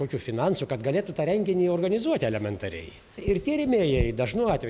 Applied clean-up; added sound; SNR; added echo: none; none; none; none.